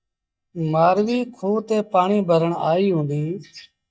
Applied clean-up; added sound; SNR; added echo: neural mask model DeepFilterNet 3.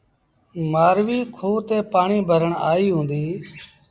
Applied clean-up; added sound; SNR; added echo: none; none; none; none.